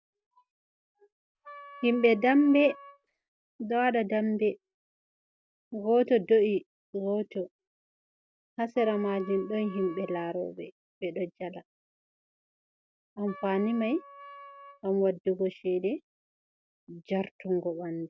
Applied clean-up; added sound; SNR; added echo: none; Wind instrument, woodwind instrument; 18 dB; none.